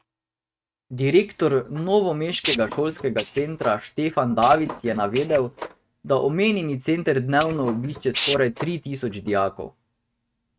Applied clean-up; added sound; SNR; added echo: neural mask model RNNoise.